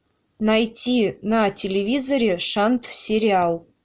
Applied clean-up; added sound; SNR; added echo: none; none; none; none.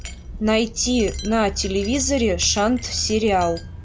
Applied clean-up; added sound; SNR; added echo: none; Wind chime; 10 dB; none.